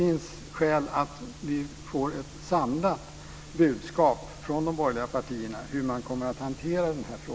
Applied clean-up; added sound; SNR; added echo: none; none; none; none.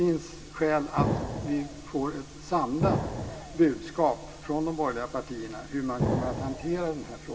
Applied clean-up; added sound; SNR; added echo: none; Explosion; 4 dB; reverberation time 1.9 s.